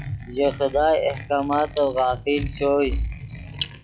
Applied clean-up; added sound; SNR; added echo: classical method log-MMSE.